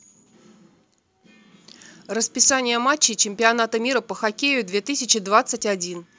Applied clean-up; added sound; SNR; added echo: none; none; none; none.